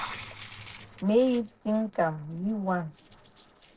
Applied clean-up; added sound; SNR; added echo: neural separator model SepFormer DNS4.